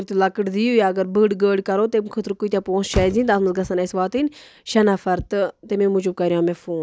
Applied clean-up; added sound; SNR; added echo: none; Motor vehicle (road); 18 dB; none.